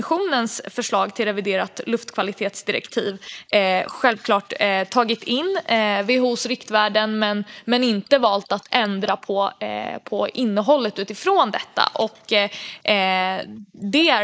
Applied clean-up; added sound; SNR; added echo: neural mask model Resemble Enhance denoiser.